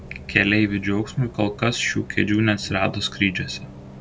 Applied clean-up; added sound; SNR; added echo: none; Bus; 17 dB; none.